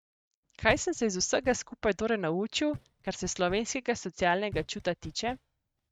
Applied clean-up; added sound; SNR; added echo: neural mask model RNNoise.